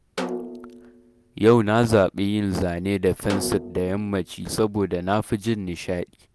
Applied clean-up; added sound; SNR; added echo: none; Snare drum; 13 dB; none.